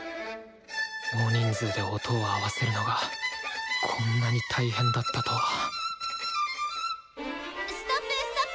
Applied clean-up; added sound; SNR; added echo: none; none; none; none.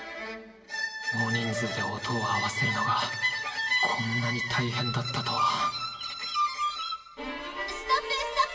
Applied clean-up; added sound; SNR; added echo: none; Bird; 17 dB; reverberation time 1.8 s.